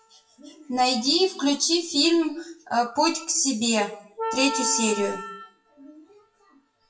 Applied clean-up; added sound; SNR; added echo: classical method WPE with log-MMSE.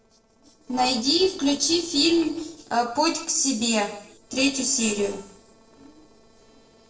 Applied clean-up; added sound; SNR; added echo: neural separator model SepFormer DNS4.